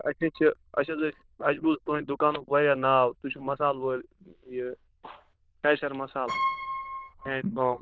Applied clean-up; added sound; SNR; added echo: neural diffusion model UNIVERSE++.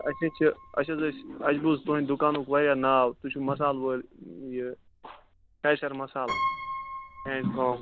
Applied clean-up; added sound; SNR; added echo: none; Piano; 12 dB; none.